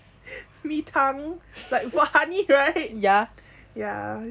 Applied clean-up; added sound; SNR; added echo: none; none; none; none.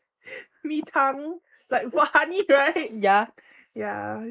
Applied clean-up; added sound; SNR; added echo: neural mask model Resemble Enhance denoiser.